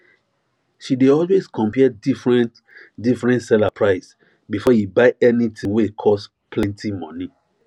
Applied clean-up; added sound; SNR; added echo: none; none; none; none.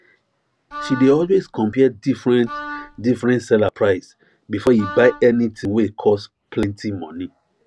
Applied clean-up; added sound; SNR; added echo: none; Wind instrument, woodwind instrument; 14 dB; none.